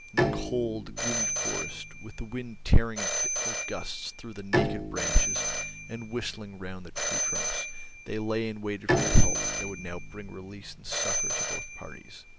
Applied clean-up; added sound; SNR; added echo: none; Telephone + Bowed string instrument; 2 dB; none.